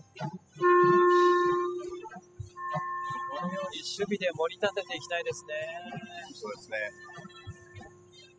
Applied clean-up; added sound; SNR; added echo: classical method spectral subtraction.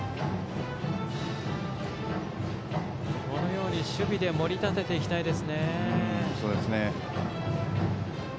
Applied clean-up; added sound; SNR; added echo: none; none; none; none.